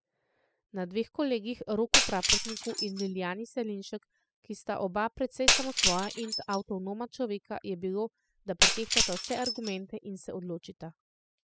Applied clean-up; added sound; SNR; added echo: classical method spectral subtraction.